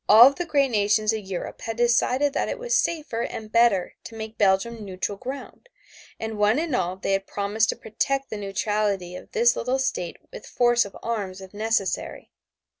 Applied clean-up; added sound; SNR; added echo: none; none; none; none.